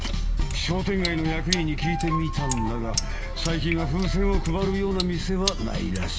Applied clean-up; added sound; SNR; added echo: none; Sink (filling or washing); 1 dB; reverberation time 0.3 s.